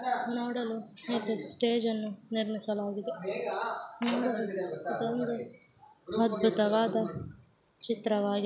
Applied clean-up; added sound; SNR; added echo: none; none; none; none.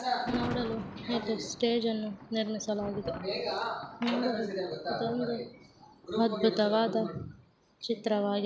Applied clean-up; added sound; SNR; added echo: none; Thunder; 14 dB; none.